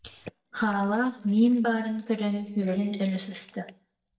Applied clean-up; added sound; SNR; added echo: neural mask model DeepFilterNet 3.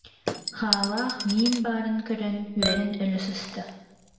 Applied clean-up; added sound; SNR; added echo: none; Chink, clink / Liquid; 5 dB; reverberation time 0.9 s.